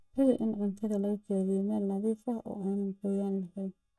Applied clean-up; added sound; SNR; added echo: neural mask model DeepFilterNet 3.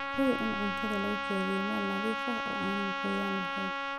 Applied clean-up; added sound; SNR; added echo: none; Trumpet; 0 dB; none.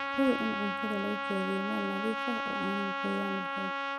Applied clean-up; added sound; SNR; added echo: neural mask model RNNoise.